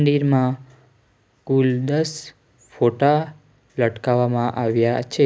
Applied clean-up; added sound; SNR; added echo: none; none; none; none.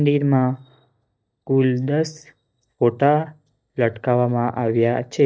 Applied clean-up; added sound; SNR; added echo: neural mask model DeepFilterNet 3.